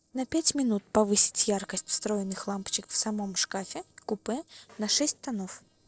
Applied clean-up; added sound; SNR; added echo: neural separator model SepFormer DNS4.